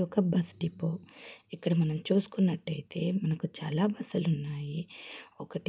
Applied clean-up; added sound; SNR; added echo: none; none; none; none.